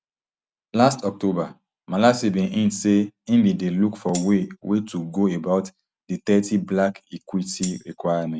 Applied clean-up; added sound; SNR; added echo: none; Tambourine; 15 dB; none.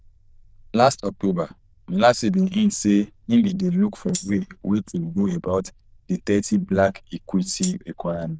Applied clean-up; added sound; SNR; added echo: neural diffusion model UNIVERSE++.